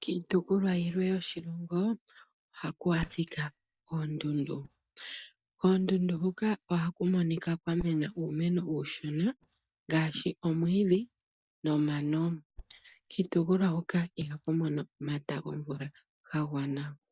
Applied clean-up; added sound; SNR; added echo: neural mask model DeepFilterNet 3.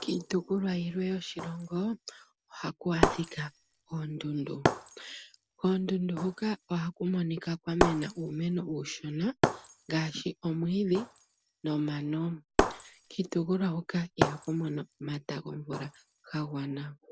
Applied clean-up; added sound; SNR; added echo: none; Shatter; 3 dB; none.